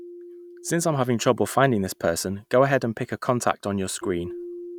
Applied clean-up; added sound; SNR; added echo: none; Keyboard (musical); 17 dB; none.